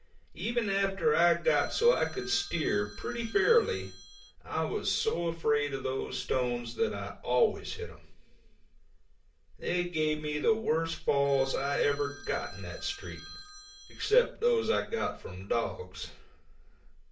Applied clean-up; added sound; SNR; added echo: none; Telephone; 17 dB; reverberation time 0.3 s.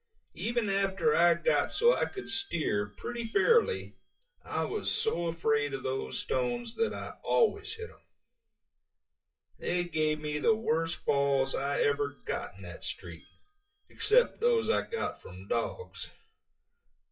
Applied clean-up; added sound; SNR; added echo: classical method WPE with log-MMSE.